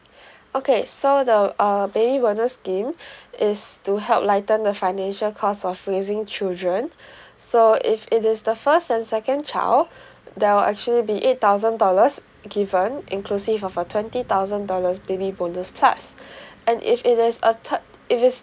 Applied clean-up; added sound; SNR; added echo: none; none; none; none.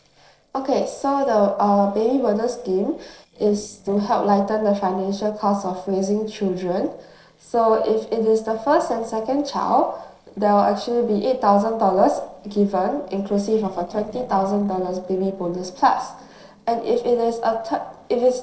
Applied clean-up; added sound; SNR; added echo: neural separator model SepFormer DNS4.